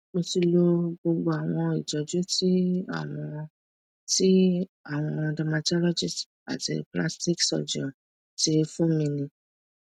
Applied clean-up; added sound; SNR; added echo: none; none; none; none.